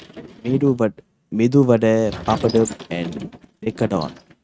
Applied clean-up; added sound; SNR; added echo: neural mask model RNNoise.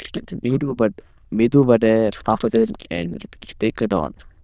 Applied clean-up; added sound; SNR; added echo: neural diffusion model UNIVERSE++.